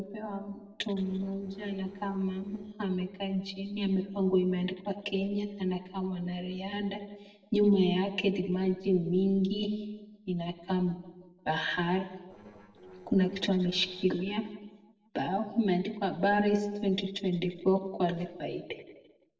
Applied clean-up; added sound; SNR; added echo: neural separator model SepFormer DNS4.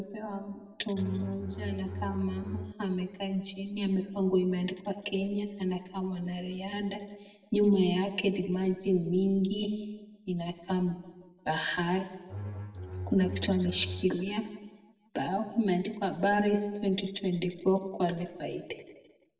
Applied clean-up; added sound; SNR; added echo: none; Bowed string instrument; 7 dB; reverberation time 1.2 s.